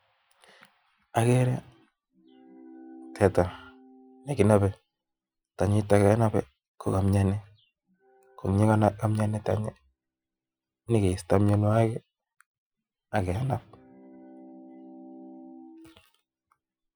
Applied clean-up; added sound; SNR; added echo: classical method Wiener filter.